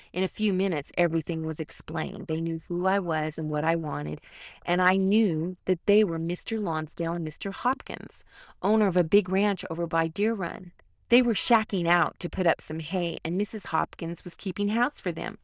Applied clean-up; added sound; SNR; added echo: neural diffusion model UNIVERSE++.